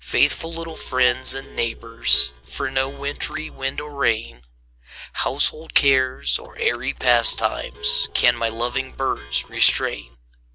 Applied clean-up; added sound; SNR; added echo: neural separator model SepFormer DNS4.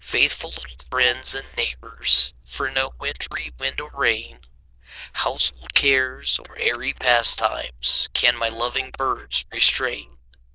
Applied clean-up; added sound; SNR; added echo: neural diffusion model UNIVERSE++.